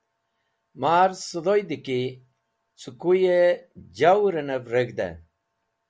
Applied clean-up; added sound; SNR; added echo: none; none; none; none.